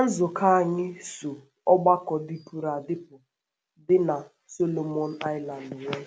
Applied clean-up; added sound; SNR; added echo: none; none; none; none.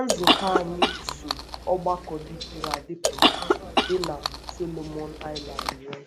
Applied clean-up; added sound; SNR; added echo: none; Chewing, mastication / Cough; -5 dB; none.